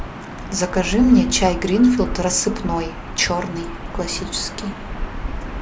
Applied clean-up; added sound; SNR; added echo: none; Gull, seagull / Ocean; 8 dB; none.